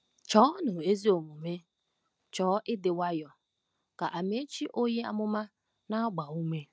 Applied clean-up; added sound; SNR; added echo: none; none; none; none.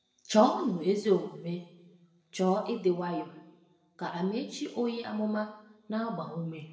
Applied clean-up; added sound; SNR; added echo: none; none; none; reverberation time 0.9 s.